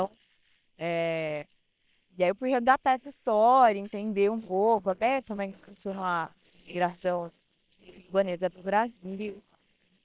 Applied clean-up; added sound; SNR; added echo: neural separator model SepFormer WHAM!.